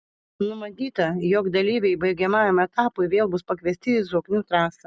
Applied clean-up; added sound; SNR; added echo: none; none; none; none.